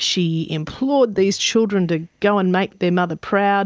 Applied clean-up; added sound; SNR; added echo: none; none; none; none.